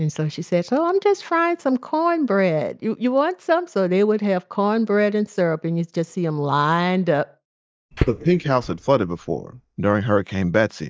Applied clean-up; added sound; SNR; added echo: neural mask model DeepFilterNet 3.